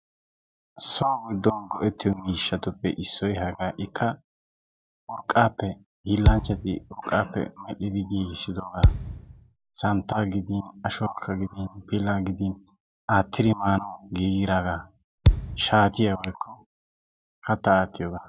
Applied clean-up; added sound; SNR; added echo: none; Thump, thud; -3 dB; none.